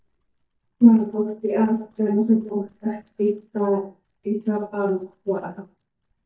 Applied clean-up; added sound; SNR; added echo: neural mask model DeepFilterNet 3.